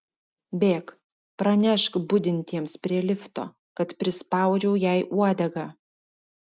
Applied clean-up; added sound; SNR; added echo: none; none; none; none.